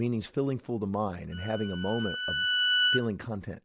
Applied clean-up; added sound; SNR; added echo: none; Bowed string instrument; -2 dB; none.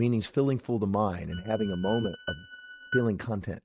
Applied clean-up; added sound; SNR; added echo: neural mask model RNNoise.